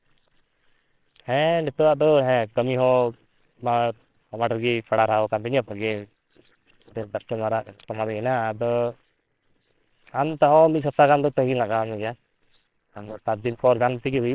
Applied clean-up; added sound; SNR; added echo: neural separator model SepFormer WHAMR!.